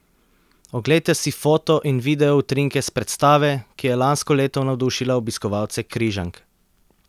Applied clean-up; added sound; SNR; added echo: none; none; none; none.